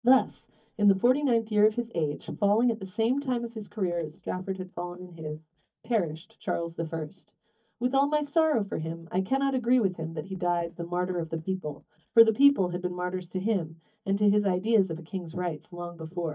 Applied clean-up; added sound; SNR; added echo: neural mask model DeepFilterNet 3.